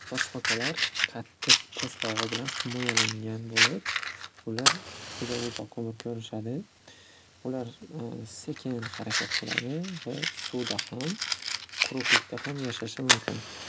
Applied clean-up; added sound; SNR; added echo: none; Fire; -5 dB; none.